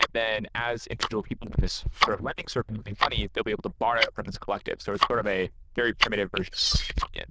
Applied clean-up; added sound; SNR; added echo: neural diffusion model UNIVERSE++.